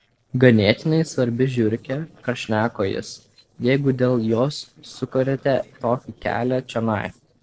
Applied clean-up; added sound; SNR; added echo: neural separator model SepFormer DNS4.